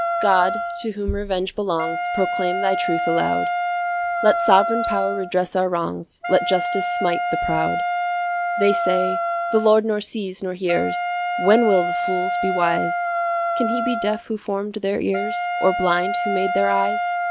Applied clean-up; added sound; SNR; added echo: none; Wind instrument, woodwind instrument; 2 dB; none.